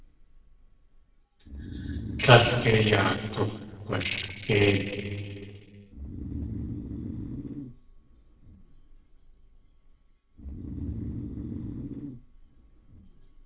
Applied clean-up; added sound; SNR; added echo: neural separator model SepFormer DNS4.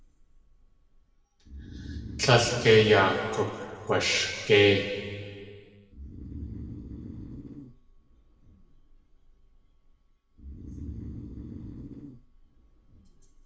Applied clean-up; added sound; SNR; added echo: none; Breathing; 14 dB; reverberation time 2.1 s.